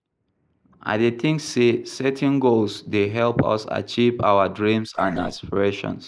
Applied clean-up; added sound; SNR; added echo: neural mask model Resemble Enhance denoiser.